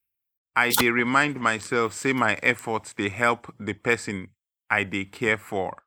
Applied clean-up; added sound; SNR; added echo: neural mask model Resemble Enhance denoiser.